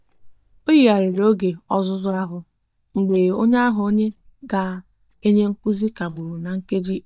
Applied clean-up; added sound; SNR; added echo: neural mask model DeepFilterNet 3.